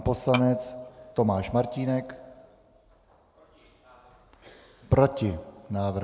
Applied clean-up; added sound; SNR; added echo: none; Tap / Glass; 6 dB; none.